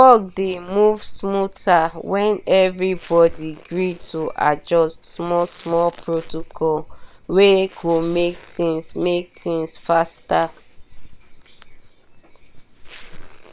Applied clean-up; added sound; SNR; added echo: neural separator model SepFormer WHAM!.